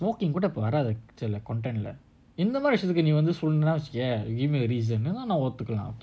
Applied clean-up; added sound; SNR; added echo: none; none; none; none.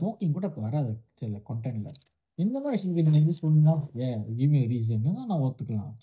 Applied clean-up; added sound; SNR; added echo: neural mask model DeepFilterNet 3.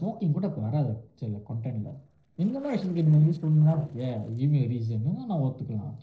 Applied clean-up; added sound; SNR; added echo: neural separator model SepFormer DNS4.